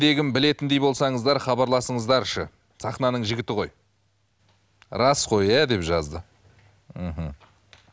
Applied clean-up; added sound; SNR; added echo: none; none; none; none.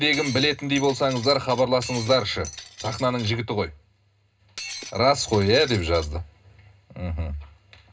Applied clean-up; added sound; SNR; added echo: none; Shatter; 14 dB; reverberation time 0.2 s.